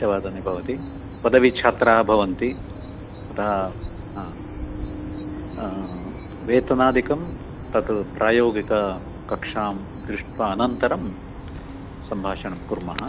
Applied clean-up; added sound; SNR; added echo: none; Bird vocalization, bird call, bird song; 10 dB; none.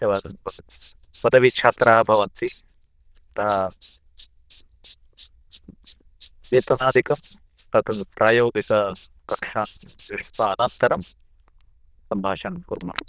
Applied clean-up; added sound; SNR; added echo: neural diffusion model UNIVERSE++.